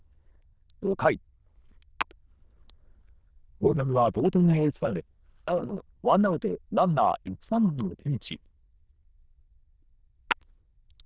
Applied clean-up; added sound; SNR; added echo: neural diffusion model UNIVERSE++.